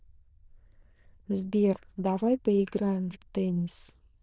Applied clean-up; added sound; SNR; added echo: neural diffusion model UNIVERSE++.